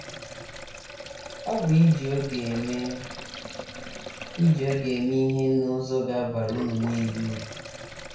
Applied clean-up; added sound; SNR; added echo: none; Sink (filling or washing); 13 dB; reverberation time 0.5 s.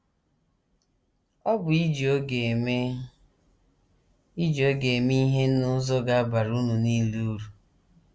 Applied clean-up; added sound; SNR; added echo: none; none; none; none.